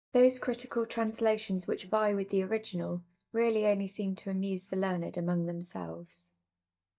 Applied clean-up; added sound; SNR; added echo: neural mask model DeepFilterNet 3.